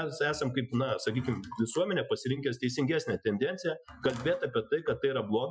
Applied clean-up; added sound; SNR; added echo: classical method Wiener filter.